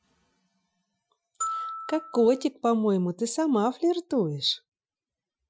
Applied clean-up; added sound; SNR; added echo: classical method Wiener filter.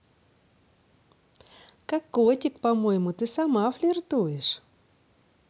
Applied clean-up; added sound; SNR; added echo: none; none; none; none.